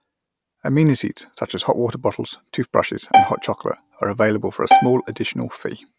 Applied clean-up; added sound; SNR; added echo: none; Bowed string instrument; -2 dB; none.